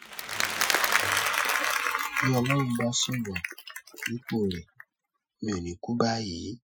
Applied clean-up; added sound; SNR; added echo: classical method Wiener filter.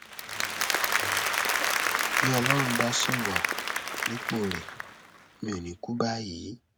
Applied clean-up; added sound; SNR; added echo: none; Applause; -4 dB; none.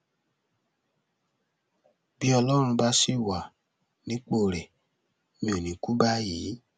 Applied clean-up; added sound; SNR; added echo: none; none; none; none.